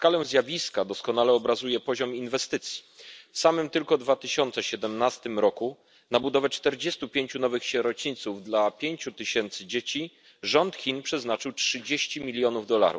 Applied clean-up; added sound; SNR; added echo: none; none; none; none.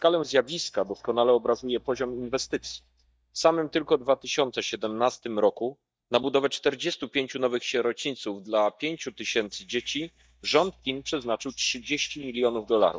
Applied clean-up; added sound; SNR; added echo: neural mask model DeepFilterNet 3.